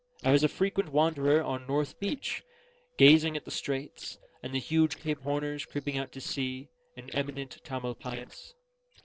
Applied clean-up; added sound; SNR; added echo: neural separator model SepFormer DNS4.